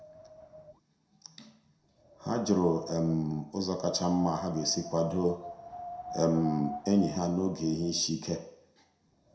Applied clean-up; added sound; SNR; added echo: none; Wind; 14 dB; reverberation time 0.5 s.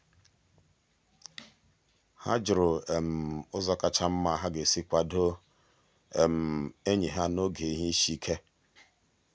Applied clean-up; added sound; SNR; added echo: none; none; none; none.